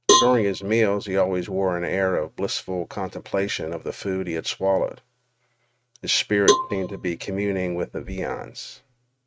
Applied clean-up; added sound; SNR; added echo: neural mask model RNNoise.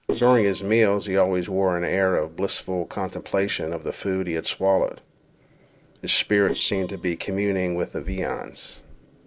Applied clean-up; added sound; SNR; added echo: neural separator model SepFormer DNS4.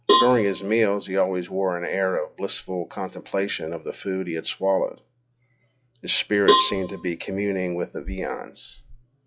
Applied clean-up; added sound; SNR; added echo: classical method log-MMSE.